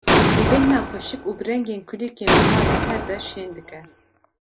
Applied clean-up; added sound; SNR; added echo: none; Explosion; -4 dB; none.